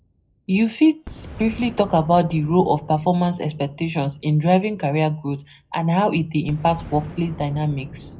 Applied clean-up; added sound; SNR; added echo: none; Boom; 19 dB; reverberation time 0.4 s.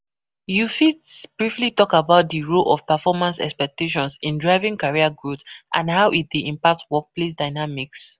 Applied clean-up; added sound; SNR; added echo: none; none; none; none.